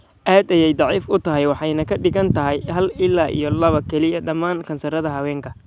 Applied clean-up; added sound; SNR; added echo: none; none; none; none.